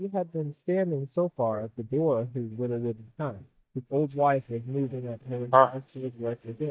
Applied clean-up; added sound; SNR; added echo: neural mask model DeepFilterNet 3.